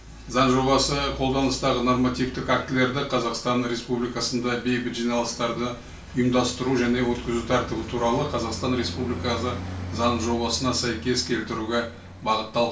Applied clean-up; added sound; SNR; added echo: none; Traffic noise, roadway noise; 13 dB; reverberation time 0.3 s.